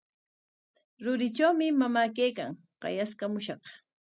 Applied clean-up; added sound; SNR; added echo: none; none; none; none.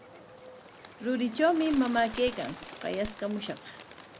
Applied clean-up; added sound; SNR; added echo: none; Bird; 14 dB; none.